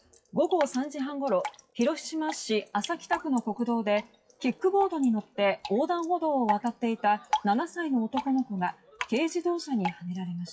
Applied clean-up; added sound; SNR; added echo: classical method WPE with log-MMSE.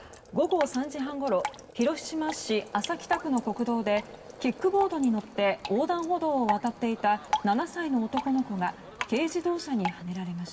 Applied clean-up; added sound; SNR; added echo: none; Drip; 11 dB; reverberation time 0.5 s.